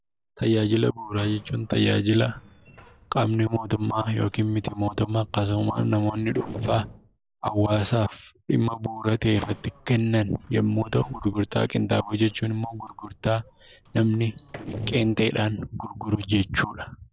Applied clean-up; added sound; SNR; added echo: neural separator model SepFormer DNS4.